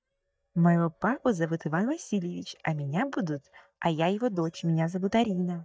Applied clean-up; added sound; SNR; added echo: neural mask model DeepFilterNet 3.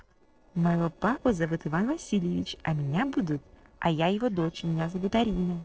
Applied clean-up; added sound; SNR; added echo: neural separator model SepFormer DNS4.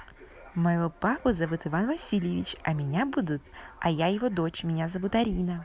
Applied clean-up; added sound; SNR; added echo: none; none; none; none.